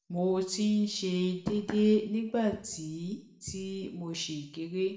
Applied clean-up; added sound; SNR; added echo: none; none; none; reverberation time 0.6 s.